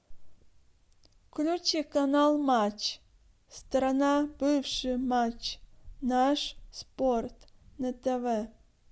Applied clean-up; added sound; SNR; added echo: none; none; none; none.